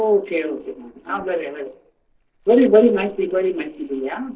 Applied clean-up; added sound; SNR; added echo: neural separator model SepFormer DNS4.